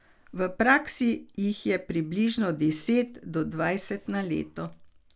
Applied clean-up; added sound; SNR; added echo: none; none; none; none.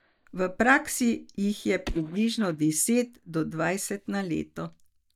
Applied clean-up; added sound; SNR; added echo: neural mask model DeepFilterNet 3.